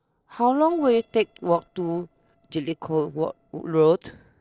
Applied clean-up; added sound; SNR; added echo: neural separator model SepFormer DNS4.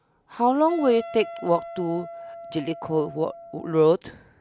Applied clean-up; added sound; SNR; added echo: none; Wind instrument, woodwind instrument; 14 dB; none.